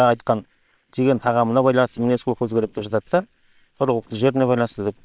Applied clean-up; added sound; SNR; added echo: neural separator model SepFormer WHAM!.